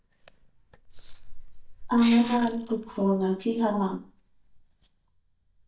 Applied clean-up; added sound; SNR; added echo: neural mask model DeepFilterNet 3.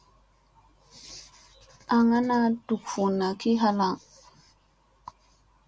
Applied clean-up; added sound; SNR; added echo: none; none; none; none.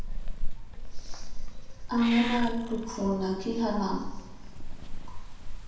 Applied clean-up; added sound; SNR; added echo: none; Meow / Purr; -1 dB; reverberation time 0.9 s.